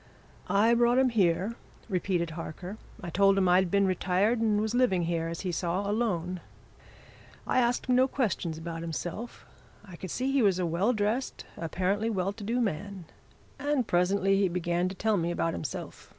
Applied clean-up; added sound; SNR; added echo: none; none; none; none.